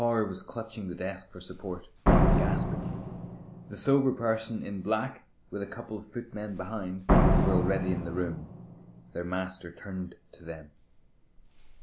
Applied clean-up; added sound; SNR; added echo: none; Slam; -3 dB; none.